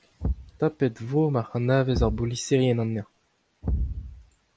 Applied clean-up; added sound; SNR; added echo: none; Thump, thud; 7 dB; none.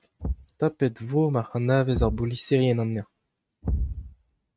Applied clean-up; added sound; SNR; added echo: neural mask model RNNoise.